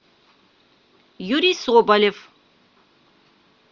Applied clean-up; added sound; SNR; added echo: none; none; none; none.